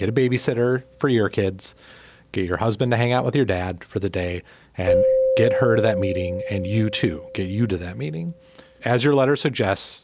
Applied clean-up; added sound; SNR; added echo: none; Keyboard (musical); 5 dB; none.